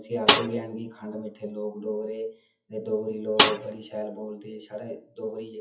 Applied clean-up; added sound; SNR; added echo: classical method WPE with log-MMSE.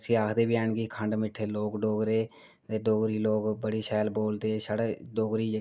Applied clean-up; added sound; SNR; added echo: none; none; none; none.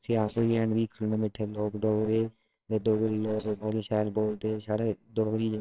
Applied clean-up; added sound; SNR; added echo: neural separator model SepFormer WHAMR!.